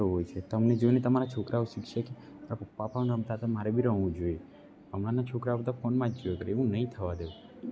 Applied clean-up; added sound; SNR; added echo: none; none; none; none.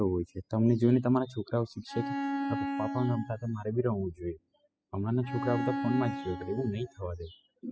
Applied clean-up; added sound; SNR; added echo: classical method spectral subtraction.